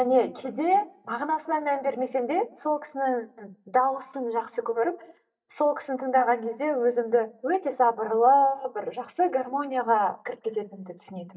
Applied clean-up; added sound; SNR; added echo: neural mask model DeepFilterNet 3.